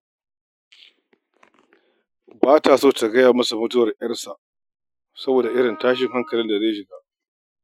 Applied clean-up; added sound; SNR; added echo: classical method Wiener filter.